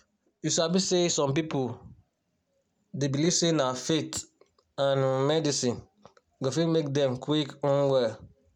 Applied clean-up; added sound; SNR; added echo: none; none; none; none.